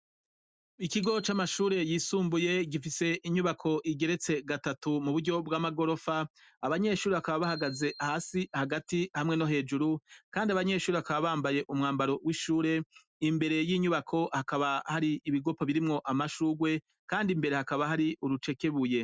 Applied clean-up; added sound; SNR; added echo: neural mask model RNNoise.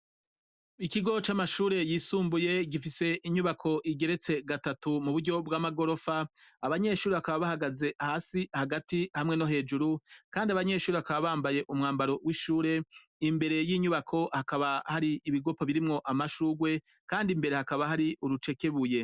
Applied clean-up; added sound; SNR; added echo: none; none; none; none.